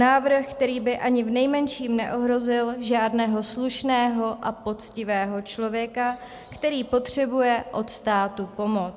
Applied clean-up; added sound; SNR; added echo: none; none; none; none.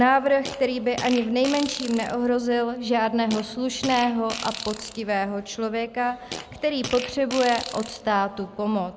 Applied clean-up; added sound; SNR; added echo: none; Fart; 13 dB; none.